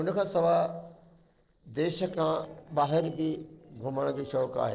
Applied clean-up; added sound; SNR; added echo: neural separator model SepFormer DNS4.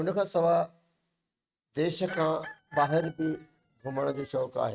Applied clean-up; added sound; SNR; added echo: neural mask model RNNoise.